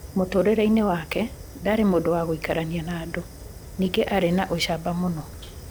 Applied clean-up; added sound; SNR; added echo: none; Fire; 15 dB; none.